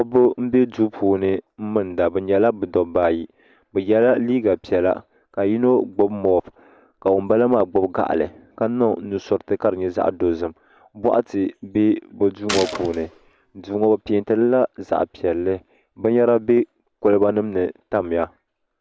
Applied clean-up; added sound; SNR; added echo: none; Gunshot, gunfire; 11 dB; none.